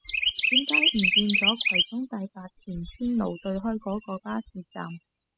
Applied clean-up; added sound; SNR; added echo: classical method spectral subtraction.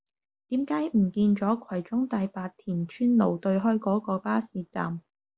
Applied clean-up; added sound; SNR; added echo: none; none; none; none.